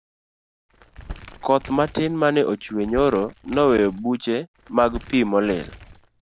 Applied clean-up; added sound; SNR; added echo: none; Crumpling, crinkling; 17 dB; none.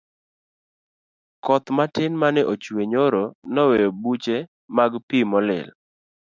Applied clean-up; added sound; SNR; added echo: none; none; none; none.